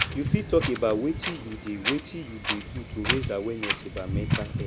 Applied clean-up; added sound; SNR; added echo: none; Wind; 0 dB; none.